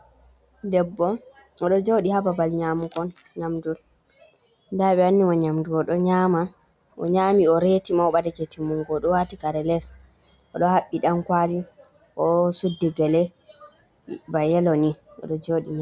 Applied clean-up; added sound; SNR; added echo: none; none; none; none.